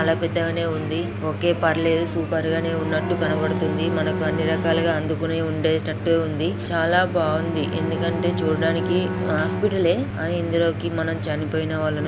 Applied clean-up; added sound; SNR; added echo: none; Bowed string instrument; 8 dB; none.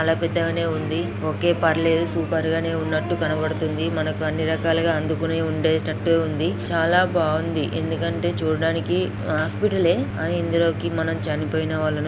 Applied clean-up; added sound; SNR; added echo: none; none; none; none.